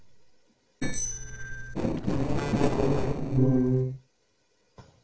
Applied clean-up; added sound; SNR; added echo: neural separator model SepFormer DNS4.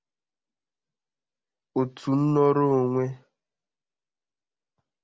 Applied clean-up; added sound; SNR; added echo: none; none; none; none.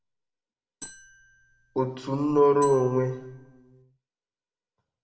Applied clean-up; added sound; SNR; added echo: none; Marimba, xylophone; 17 dB; reverberation time 1.0 s.